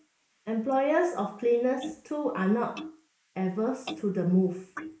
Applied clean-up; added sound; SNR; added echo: neural mask model Resemble Enhance denoiser.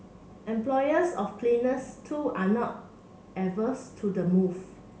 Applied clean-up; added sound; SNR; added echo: none; none; none; none.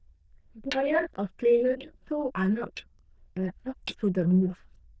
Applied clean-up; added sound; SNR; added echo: neural diffusion model UNIVERSE++.